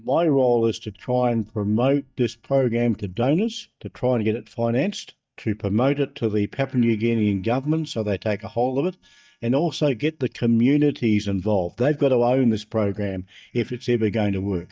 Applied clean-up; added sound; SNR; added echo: neural mask model DeepFilterNet 3.